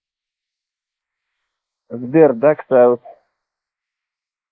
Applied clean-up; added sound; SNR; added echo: neural mask model Resemble Enhance denoiser.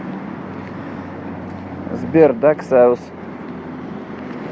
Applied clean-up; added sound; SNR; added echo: none; none; none; none.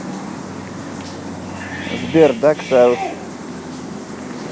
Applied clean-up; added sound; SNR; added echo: none; Bathtub (filling or washing) / Cat; 14 dB; none.